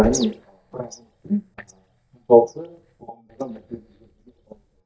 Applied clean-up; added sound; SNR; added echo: neural mask model DeepFilterNet 3.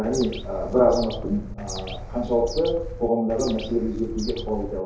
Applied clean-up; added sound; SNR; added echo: none; Bird; 9 dB; reverberation time 2.4 s.